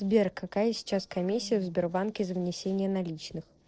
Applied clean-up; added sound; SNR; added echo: neural separator model SepFormer DNS4.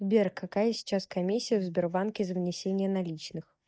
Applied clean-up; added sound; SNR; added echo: neural mask model DeepFilterNet 3.